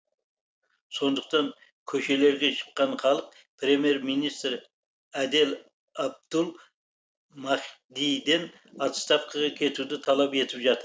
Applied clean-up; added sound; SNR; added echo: none; none; none; none.